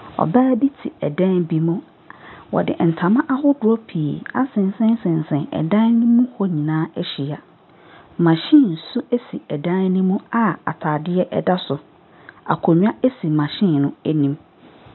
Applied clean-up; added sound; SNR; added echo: none; none; none; none.